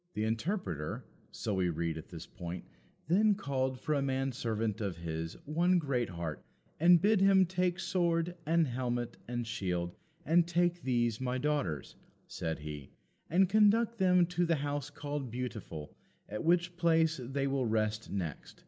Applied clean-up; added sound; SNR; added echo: none; none; none; none.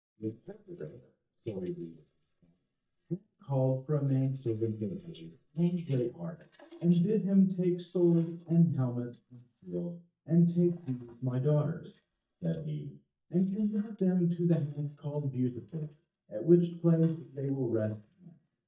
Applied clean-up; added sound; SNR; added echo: neural mask model DeepFilterNet 3.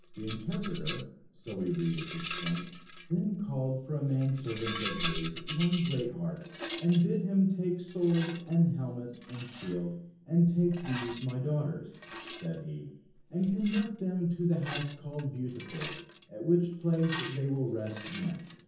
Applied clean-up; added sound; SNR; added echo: none; Rattle; 10 dB; reverberation time 0.7 s.